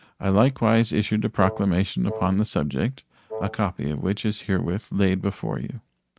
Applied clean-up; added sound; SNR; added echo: neural mask model RNNoise.